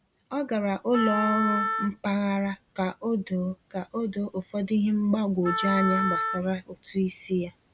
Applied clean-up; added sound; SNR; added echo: none; Wind instrument, woodwind instrument; 3 dB; none.